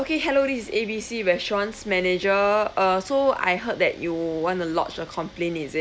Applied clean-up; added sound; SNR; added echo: none; none; none; none.